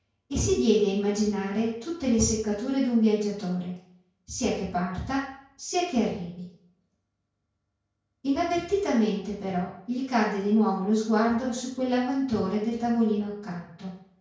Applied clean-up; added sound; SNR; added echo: none; none; none; reverberation time 0.5 s.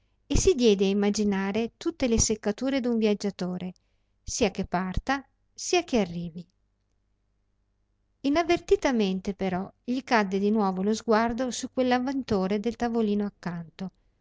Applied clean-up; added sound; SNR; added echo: none; none; none; none.